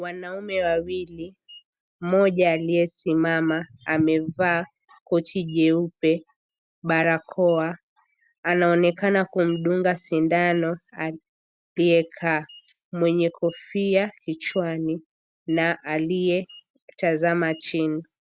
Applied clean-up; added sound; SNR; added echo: none; none; none; none.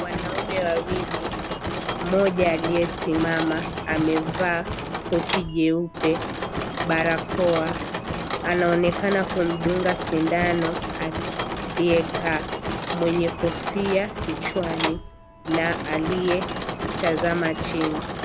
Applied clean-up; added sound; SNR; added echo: none; Mechanisms; 3 dB; none.